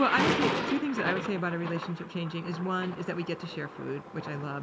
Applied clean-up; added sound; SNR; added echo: none; Thunder; 3 dB; reverberation time 0.7 s.